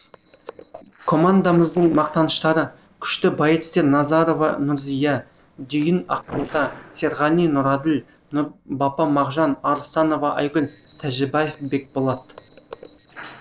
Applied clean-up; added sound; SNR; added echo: neural separator model SepFormer DNS4.